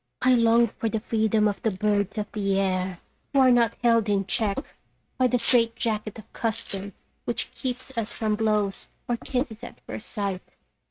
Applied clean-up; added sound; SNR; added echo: neural mask model RNNoise.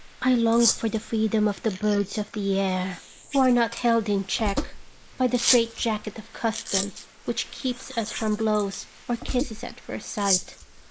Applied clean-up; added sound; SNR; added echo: neural mask model Resemble Enhance denoiser.